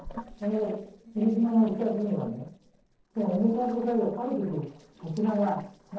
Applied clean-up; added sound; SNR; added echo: neural separator model SepFormer DNS4.